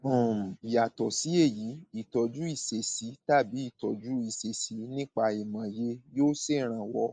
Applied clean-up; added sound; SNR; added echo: neural mask model Resemble Enhance denoiser.